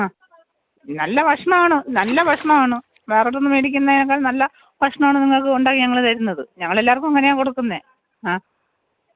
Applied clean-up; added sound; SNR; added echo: none; Splash, splatter; 18 dB; none.